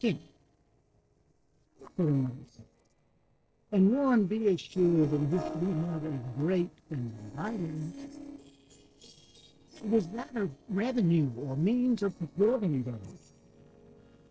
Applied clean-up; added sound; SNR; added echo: neural separator model SepFormer DNS4.